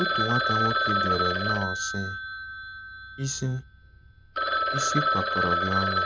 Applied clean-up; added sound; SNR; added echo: none; Telephone; -4 dB; none.